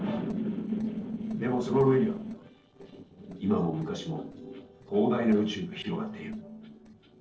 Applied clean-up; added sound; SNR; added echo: neural separator model SepFormer DNS4.